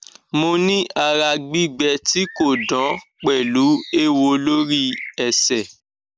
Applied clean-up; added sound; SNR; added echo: none; Bird; 15 dB; none.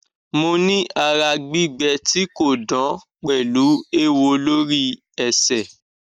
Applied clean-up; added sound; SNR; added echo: neural mask model DeepFilterNet 3.